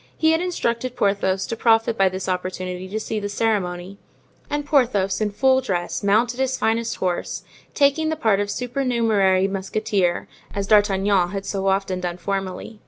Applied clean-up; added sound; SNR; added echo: none; none; none; none.